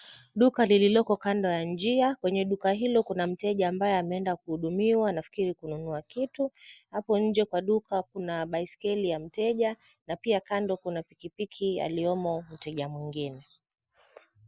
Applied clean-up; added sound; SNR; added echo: none; none; none; none.